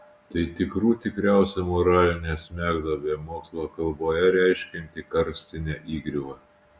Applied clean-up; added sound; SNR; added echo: none; none; none; none.